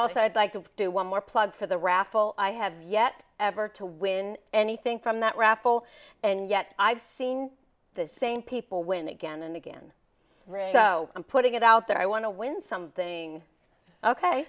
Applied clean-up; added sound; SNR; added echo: none; none; none; none.